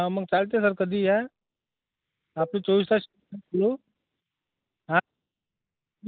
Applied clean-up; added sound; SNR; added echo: neural mask model Resemble Enhance denoiser.